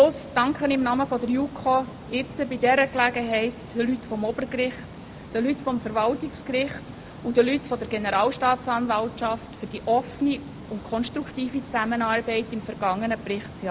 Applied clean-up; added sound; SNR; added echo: none; Water; 15 dB; none.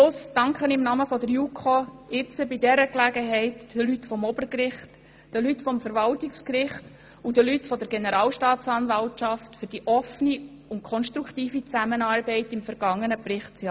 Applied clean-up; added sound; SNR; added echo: none; none; none; none.